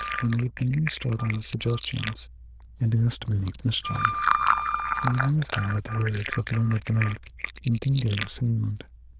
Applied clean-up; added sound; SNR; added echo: neural diffusion model UNIVERSE++.